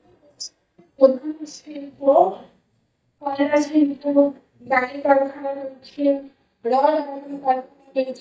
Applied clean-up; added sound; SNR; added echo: neural mask model DeepFilterNet 3.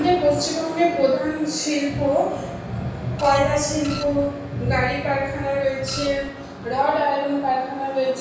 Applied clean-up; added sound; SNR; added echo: none; Printer; 13 dB; reverberation time 0.7 s.